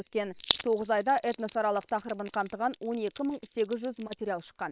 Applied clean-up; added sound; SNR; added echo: neural separator model SepFormer WHAM!.